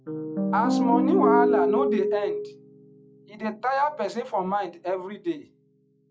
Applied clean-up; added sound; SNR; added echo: classical method log-MMSE.